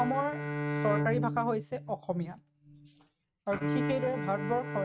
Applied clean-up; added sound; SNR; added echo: neural mask model RNNoise.